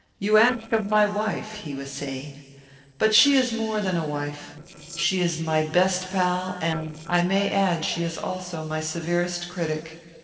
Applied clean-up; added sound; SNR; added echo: neural separator model SepFormer DNS4.